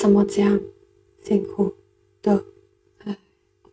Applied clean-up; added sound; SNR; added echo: neural mask model RNNoise.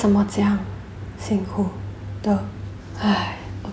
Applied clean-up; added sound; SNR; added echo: none; none; none; none.